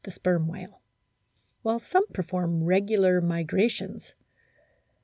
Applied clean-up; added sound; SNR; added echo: none; none; none; none.